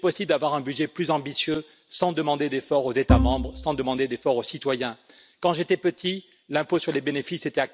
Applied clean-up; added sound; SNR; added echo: none; Bowed string instrument; -1 dB; none.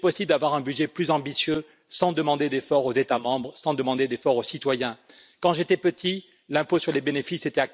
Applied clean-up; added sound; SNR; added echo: neural mask model Resemble Enhance denoiser.